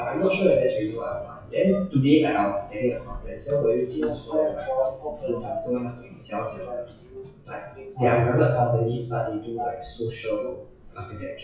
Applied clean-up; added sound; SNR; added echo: classical method WPE with log-MMSE.